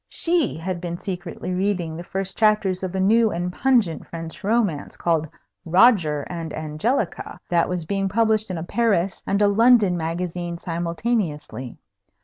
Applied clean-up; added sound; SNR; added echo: none; none; none; none.